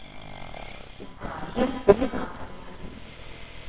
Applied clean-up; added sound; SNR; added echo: neural separator model SepFormer WHAMR!.